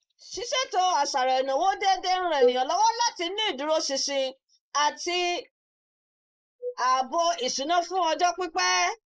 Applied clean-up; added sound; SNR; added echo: neural mask model Resemble Enhance denoiser.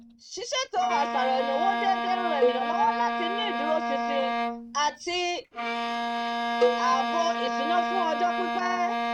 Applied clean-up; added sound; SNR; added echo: neural mask model RNNoise.